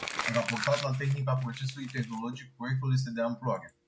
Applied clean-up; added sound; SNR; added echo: none; Crumpling, crinkling; 9 dB; none.